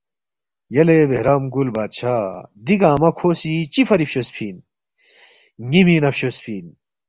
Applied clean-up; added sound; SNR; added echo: none; none; none; none.